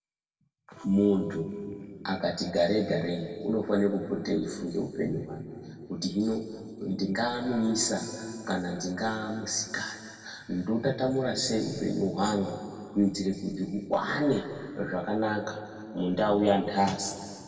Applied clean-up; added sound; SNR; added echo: neural separator model SepFormer DNS4.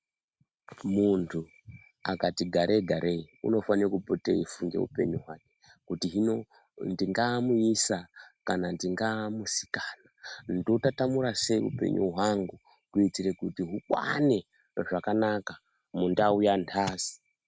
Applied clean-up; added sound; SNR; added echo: none; none; none; none.